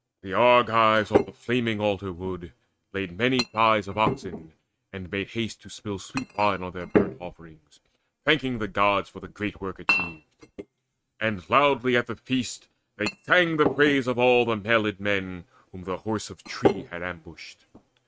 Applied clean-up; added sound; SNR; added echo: neural mask model RNNoise.